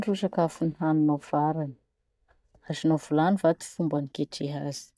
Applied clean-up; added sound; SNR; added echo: neural mask model DeepFilterNet 3.